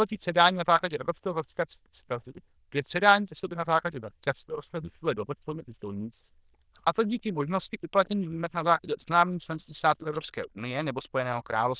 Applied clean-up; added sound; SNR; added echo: neural diffusion model UNIVERSE++.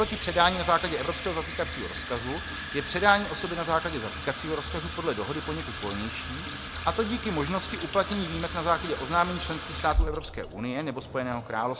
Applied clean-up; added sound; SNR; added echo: none; Sink (filling or washing) / Water tap, faucet; 6 dB; none.